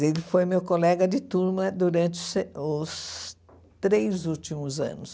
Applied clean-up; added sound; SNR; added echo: none; none; none; none.